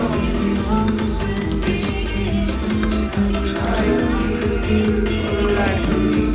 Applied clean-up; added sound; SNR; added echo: none; Acoustic guitar; -2 dB; reverberation time 1.0 s.